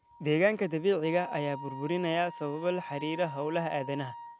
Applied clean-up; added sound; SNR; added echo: none; Wind instrument, woodwind instrument; 13 dB; none.